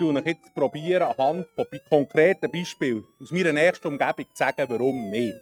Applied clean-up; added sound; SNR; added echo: neural mask model RNNoise.